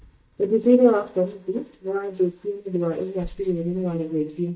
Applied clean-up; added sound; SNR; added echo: neural mask model DeepFilterNet 3.